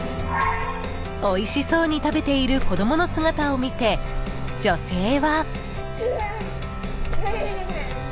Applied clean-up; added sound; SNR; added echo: none; Purr; 4 dB; none.